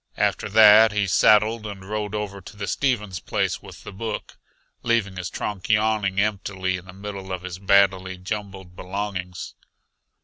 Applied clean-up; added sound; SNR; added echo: none; none; none; none.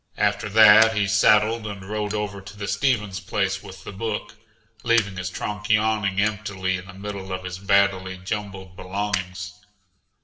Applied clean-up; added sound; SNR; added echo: none; Fire; 16 dB; reverberation time 0.6 s.